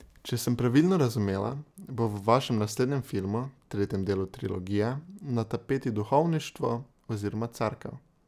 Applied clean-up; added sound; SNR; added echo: none; none; none; none.